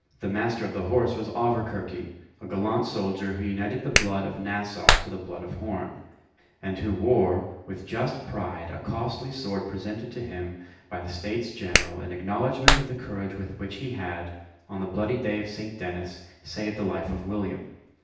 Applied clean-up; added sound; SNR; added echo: none; Clapping; -4 dB; reverberation time 0.9 s.